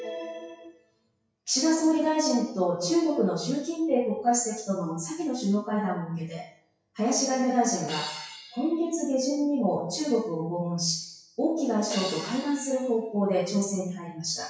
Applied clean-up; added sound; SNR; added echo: classical method WPE with log-MMSE.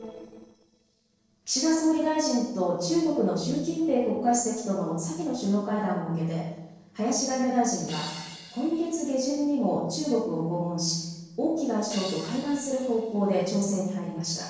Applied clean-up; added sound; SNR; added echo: neural separator model SepFormer DNS4.